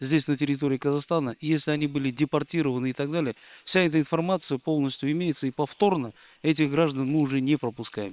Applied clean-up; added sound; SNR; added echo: neural separator model SepFormer WHAM!.